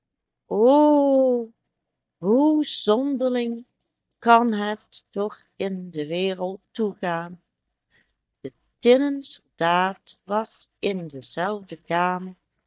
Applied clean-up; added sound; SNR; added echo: neural mask model DeepFilterNet 3.